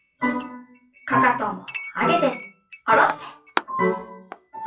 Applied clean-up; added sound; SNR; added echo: classical method WPE with log-MMSE.